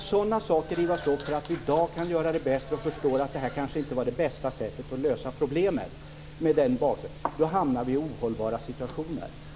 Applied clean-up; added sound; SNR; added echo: none; Applause / Clapping; 15 dB; none.